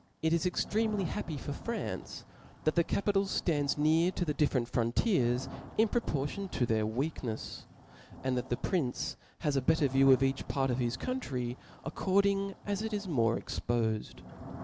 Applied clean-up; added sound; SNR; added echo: none; Thunder / Rain; 18 dB; none.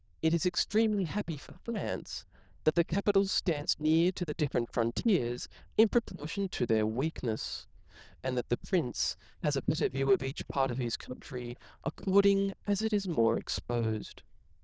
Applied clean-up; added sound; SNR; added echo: neural diffusion model UNIVERSE++.